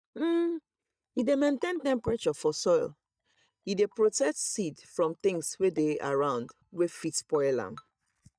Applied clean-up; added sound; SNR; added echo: neural mask model DeepFilterNet 3.